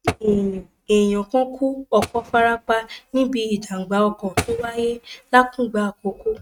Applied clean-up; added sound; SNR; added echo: neural mask model RNNoise.